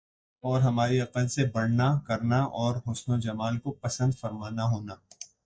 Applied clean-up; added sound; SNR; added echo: neural mask model DeepFilterNet 3.